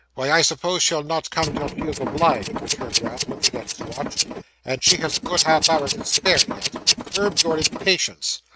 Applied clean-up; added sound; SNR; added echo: neural mask model RNNoise.